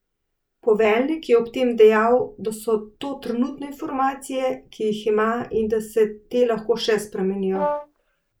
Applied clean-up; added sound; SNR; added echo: none; Brass instrument; 6 dB; none.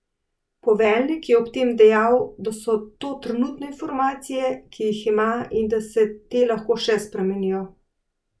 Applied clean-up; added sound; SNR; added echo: none; none; none; none.